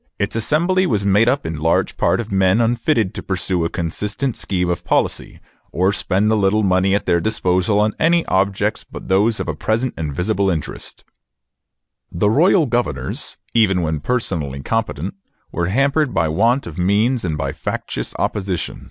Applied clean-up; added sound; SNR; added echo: none; none; none; none.